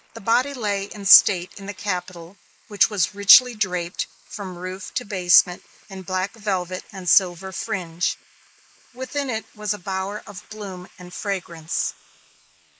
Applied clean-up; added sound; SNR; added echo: neural mask model Resemble Enhance denoiser.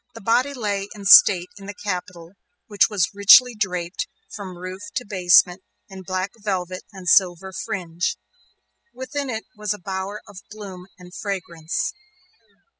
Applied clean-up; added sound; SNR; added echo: classical method spectral subtraction.